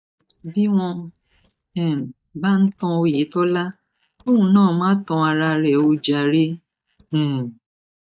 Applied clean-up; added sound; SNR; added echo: neural mask model DeepFilterNet 3.